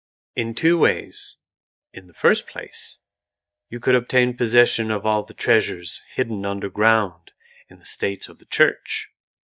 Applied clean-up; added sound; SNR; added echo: neural mask model DeepFilterNet 3.